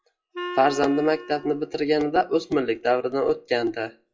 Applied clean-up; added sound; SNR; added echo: classical method WPE with log-MMSE.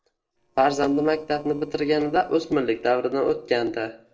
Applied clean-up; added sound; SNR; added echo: neural separator model SepFormer DNS4.